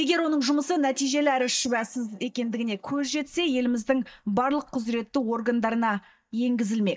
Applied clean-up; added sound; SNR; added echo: neural mask model DeepFilterNet 3.